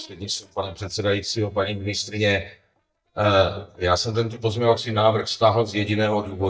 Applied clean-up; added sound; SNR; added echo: neural mask model DeepFilterNet 3.